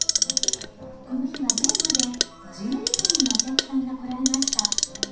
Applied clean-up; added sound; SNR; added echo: none; Clock; -5 dB; reverberation time 0.7 s.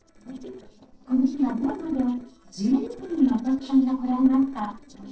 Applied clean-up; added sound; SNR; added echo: neural separator model SepFormer DNS4.